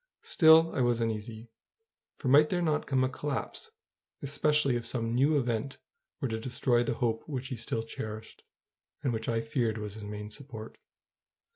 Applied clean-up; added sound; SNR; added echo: none; none; none; none.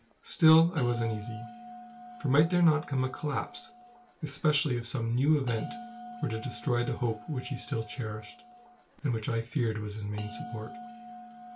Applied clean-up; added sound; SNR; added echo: none; Bell; 17 dB; reverberation time 0.1 s.